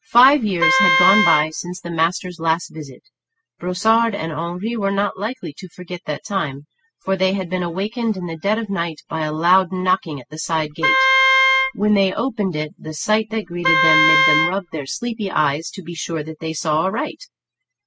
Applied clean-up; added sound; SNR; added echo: classical method spectral subtraction.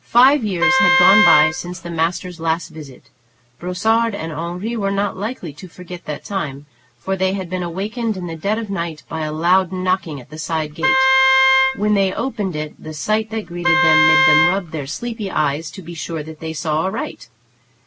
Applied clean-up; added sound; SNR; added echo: none; Wind instrument, woodwind instrument; -3 dB; none.